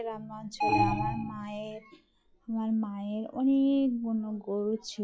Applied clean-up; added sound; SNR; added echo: classical method log-MMSE.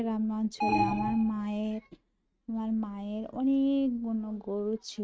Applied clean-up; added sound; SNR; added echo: neural mask model RNNoise.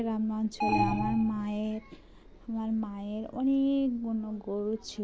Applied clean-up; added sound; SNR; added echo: none; Alarm; 1 dB; none.